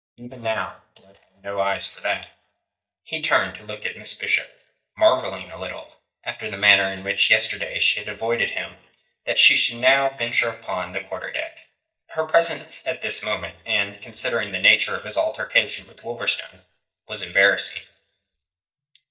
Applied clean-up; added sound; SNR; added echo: neural mask model DeepFilterNet 3.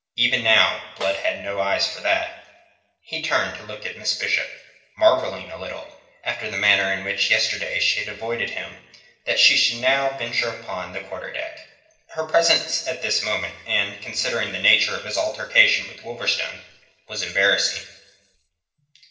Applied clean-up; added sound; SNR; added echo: none; Snare drum; 17 dB; reverberation time 0.8 s.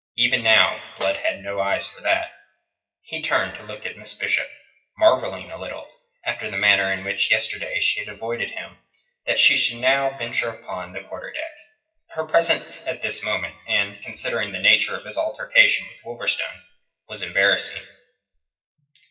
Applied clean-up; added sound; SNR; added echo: classical method WPE with log-MMSE.